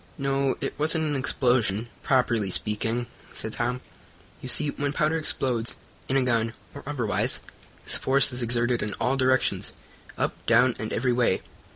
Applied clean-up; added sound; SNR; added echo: none; none; none; none.